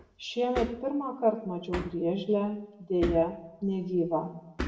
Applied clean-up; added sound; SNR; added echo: none; Hammer; 10 dB; reverberation time 0.8 s.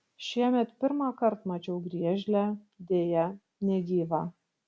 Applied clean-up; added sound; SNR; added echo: none; none; none; none.